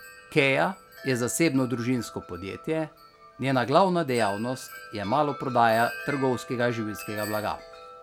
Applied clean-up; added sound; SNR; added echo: none; Wind chime; 16 dB; none.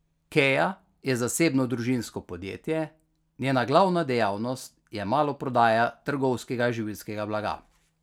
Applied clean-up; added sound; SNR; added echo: none; none; none; none.